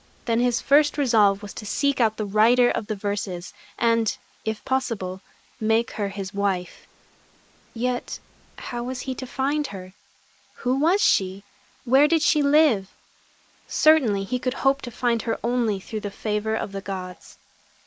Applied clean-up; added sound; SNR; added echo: neural mask model Resemble Enhance denoiser.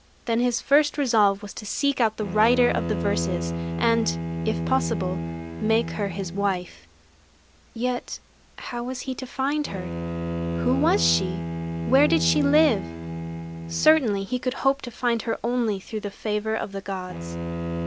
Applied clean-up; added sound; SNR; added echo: none; Bowed string instrument; 6 dB; none.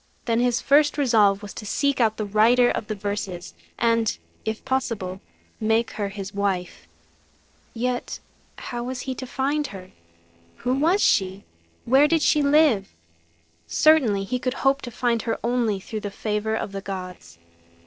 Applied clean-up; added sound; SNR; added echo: neural separator model SepFormer DNS4.